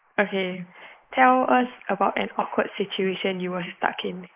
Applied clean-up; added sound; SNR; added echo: neural mask model Resemble Enhance denoiser.